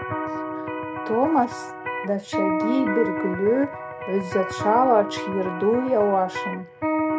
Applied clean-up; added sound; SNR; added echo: none; Electric guitar; 4 dB; none.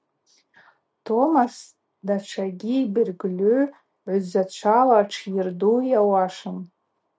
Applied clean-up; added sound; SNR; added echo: none; none; none; none.